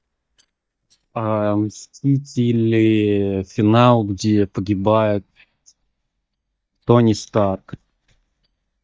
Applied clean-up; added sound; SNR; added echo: neural mask model DeepFilterNet 3.